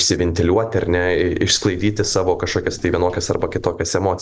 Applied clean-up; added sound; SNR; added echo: none; Walk, footsteps; 20 dB; none.